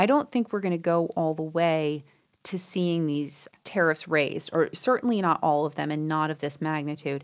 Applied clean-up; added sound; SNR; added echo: none; none; none; none.